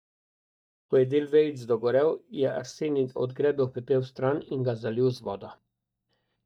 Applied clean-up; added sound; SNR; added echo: neural mask model DeepFilterNet 3.